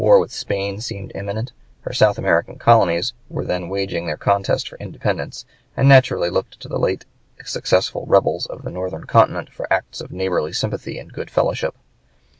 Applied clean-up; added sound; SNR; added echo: none; none; none; none.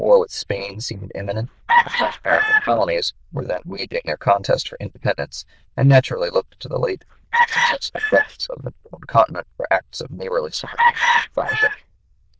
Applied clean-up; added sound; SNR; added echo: neural diffusion model UNIVERSE++.